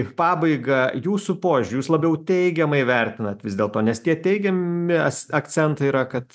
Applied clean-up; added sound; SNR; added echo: none; none; none; none.